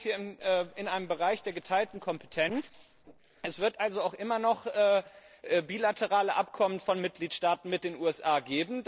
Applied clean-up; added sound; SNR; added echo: neural separator model SepFormer DNS4.